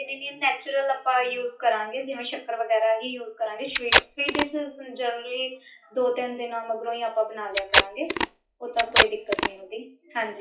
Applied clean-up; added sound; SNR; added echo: classical method WPE with log-MMSE.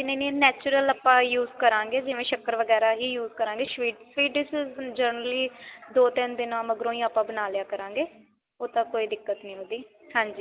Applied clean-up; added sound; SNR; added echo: none; none; none; none.